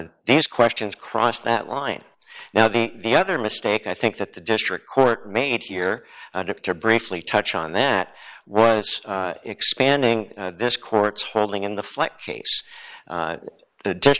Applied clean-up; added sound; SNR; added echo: neural mask model Resemble Enhance denoiser.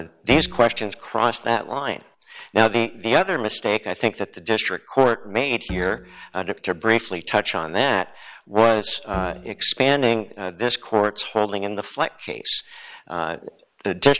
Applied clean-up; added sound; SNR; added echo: none; Bowed string instrument; 13 dB; none.